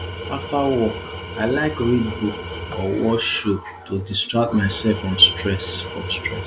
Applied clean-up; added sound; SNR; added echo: none; Tools; 10 dB; none.